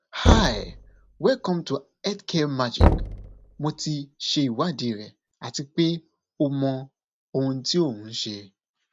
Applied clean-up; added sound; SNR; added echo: none; Knock; -1 dB; none.